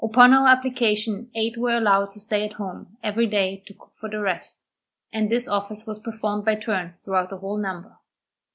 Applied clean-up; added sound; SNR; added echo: none; none; none; none.